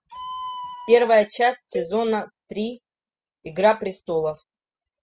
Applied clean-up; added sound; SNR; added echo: classical method spectral subtraction.